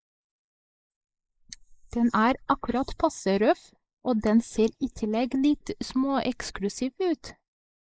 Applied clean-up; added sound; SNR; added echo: neural mask model Resemble Enhance denoiser.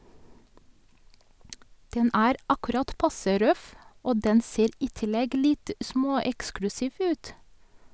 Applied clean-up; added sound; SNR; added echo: none; none; none; none.